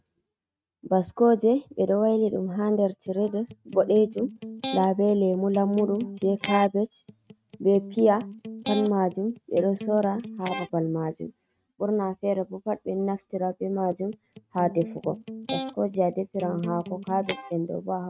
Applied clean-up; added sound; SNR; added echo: neural mask model RNNoise.